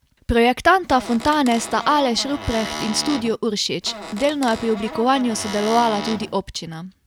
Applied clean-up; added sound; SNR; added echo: none; Squeak / Cupboard open or close; 11 dB; none.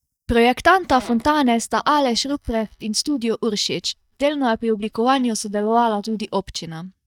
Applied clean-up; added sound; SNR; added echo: neural mask model DeepFilterNet 3.